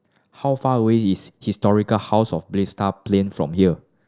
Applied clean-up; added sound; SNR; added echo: none; none; none; none.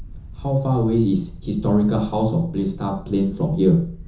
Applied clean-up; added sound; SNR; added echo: none; Wind; 16 dB; reverberation time 0.7 s.